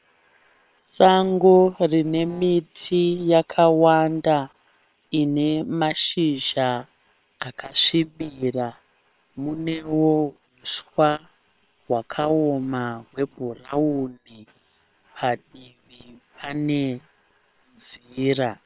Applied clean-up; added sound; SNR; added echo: neural separator model SepFormer WHAM!.